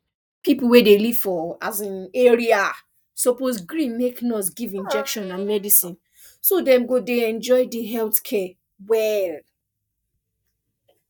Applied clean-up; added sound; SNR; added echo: neural mask model DeepFilterNet 3.